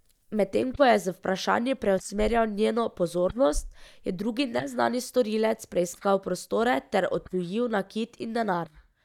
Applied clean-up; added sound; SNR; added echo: neural mask model DeepFilterNet 3.